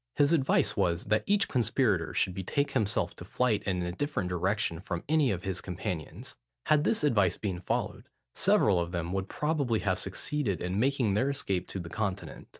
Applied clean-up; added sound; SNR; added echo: none; none; none; none.